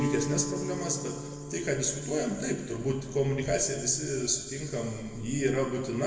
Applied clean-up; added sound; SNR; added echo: none; Guitar; 9 dB; reverberation time 2.0 s.